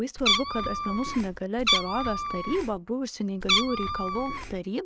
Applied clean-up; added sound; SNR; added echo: none; Meow; -2 dB; none.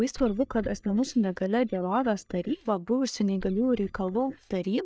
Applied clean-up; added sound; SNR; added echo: neural mask model DeepFilterNet 3.